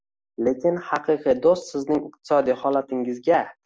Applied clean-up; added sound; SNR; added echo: none; none; none; none.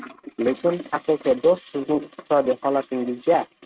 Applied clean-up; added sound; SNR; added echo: neural mask model RNNoise.